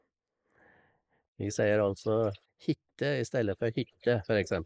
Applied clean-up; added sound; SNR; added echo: neural mask model Resemble Enhance denoiser.